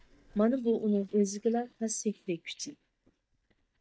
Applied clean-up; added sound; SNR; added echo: neural mask model DeepFilterNet 3.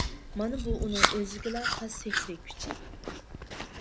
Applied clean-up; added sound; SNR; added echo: none; Chewing, mastication; -3 dB; none.